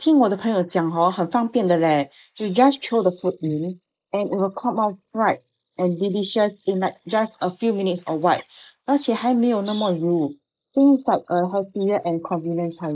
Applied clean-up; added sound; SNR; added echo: neural mask model Resemble Enhance denoiser.